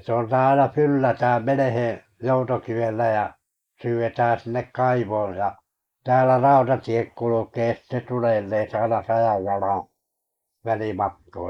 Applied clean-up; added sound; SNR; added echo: neural mask model Resemble Enhance denoiser.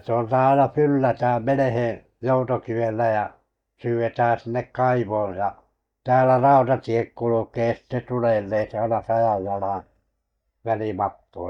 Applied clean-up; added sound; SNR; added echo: neural mask model DeepFilterNet 3.